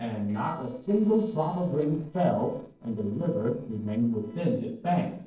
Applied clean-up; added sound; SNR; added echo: neural separator model SepFormer DNS4.